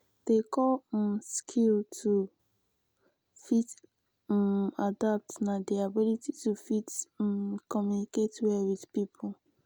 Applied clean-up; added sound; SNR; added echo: none; none; none; none.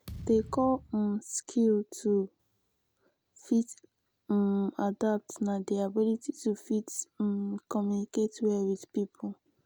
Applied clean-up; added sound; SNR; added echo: none; Thump, thud; 15 dB; none.